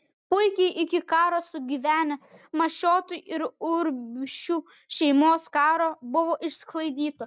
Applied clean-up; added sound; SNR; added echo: none; none; none; none.